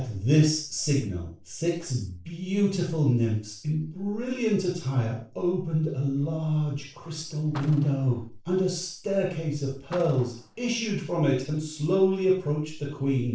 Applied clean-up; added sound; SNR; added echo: neural separator model SepFormer DNS4.